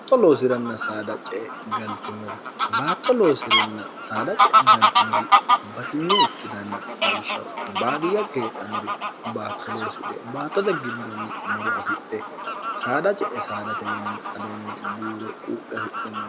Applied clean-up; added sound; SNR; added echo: none; Fowl; -2 dB; none.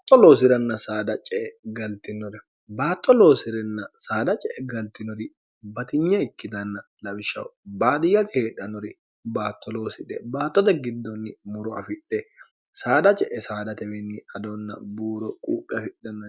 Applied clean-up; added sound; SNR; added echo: none; none; none; none.